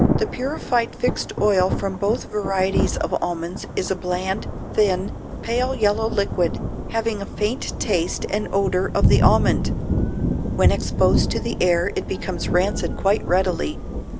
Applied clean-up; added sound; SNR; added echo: none; Thunder / Rain; 1 dB; none.